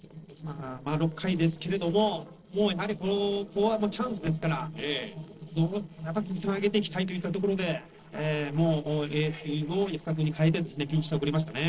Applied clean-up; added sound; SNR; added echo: neural separator model SepFormer DNS4.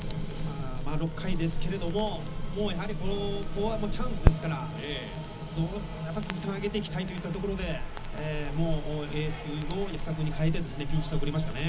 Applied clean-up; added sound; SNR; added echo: none; Crackle; -1 dB; reverberation time 0.4 s.